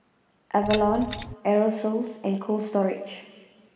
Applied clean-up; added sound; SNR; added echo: none; Keys jangling; 0 dB; reverberation time 2.1 s.